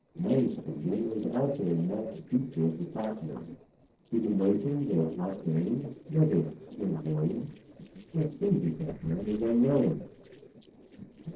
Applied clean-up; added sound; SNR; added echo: neural separator model SepFormer DNS4.